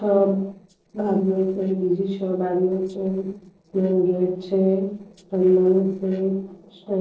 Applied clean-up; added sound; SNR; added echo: neural separator model SepFormer DNS4.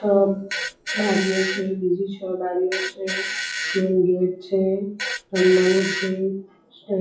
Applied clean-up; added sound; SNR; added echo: classical method WPE with log-MMSE.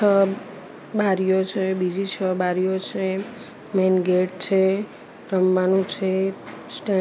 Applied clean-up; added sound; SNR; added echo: none; none; none; none.